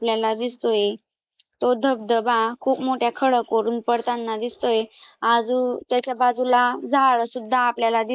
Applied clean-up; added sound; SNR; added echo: neural mask model Resemble Enhance denoiser.